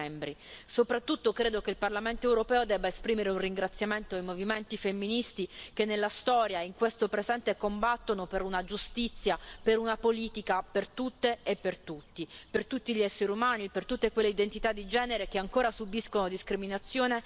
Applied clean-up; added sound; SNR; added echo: none; Cricket / Bird; 18 dB; none.